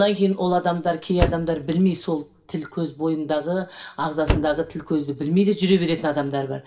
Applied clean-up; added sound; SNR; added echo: none; Slam; 7 dB; reverberation time 0.4 s.